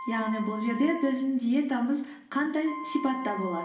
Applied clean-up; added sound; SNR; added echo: none; Wind instrument, woodwind instrument; 12 dB; reverberation time 0.9 s.